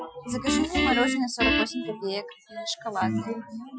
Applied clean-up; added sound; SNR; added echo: classical method Wiener filter.